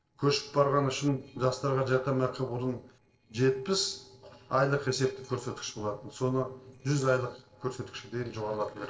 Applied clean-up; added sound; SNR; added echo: neural separator model SepFormer DNS4.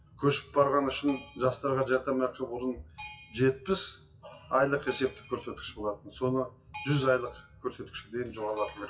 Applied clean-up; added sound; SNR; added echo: classical method WPE with log-MMSE.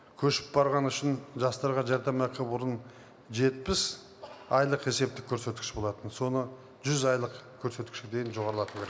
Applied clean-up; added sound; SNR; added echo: none; none; none; none.